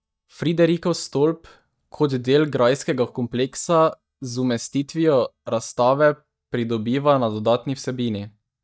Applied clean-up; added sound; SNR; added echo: neural mask model DeepFilterNet 3.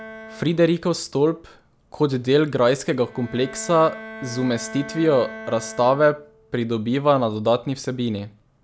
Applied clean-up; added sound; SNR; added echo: none; Bowed string instrument; 18 dB; none.